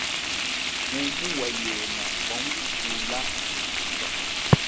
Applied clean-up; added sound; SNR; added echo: none; Frying (food); -4 dB; none.